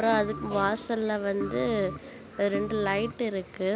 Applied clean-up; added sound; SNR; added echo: none; Organ; 11 dB; none.